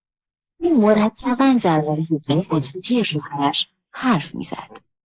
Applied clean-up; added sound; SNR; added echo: neural mask model Resemble Enhance denoiser.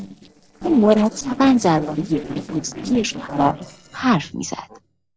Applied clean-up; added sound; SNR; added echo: neural separator model SepFormer DNS4.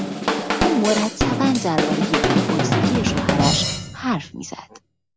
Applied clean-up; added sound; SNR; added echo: none; Drum / Drum kit; -3 dB; none.